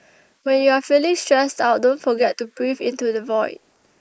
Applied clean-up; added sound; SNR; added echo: neural mask model Resemble Enhance denoiser.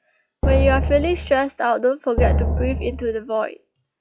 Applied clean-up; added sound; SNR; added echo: classical method log-MMSE.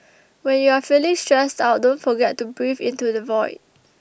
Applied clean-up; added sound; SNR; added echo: none; none; none; none.